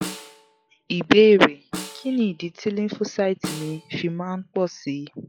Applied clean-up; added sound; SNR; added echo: classical method log-MMSE.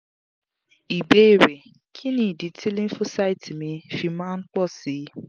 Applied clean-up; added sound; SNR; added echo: none; none; none; none.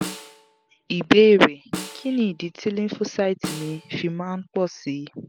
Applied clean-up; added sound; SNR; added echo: none; Snare drum; 15 dB; none.